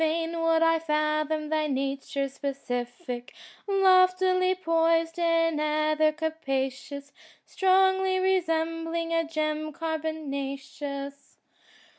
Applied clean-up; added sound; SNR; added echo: none; none; none; none.